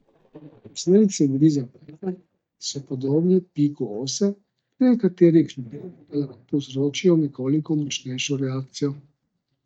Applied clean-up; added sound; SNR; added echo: neural mask model DeepFilterNet 3.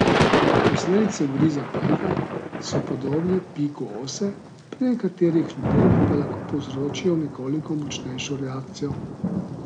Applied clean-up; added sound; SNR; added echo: none; Thunder / Rain; -1 dB; none.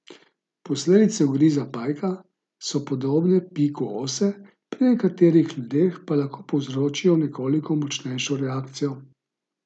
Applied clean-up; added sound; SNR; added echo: none; none; none; none.